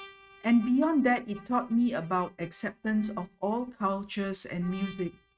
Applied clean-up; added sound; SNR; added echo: neural mask model RNNoise.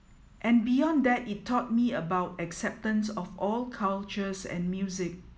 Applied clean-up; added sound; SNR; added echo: none; none; none; none.